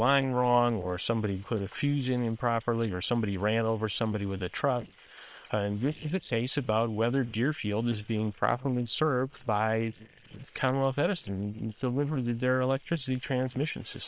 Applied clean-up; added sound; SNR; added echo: neural separator model SepFormer WHAM!.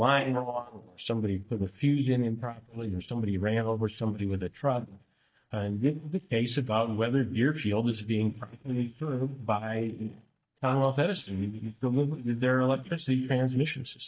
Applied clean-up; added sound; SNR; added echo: neural mask model DeepFilterNet 3.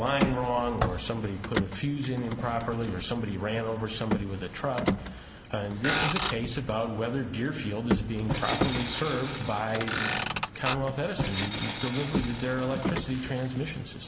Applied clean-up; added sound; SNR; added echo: none; Motor vehicle (road) + Tools; 3 dB; none.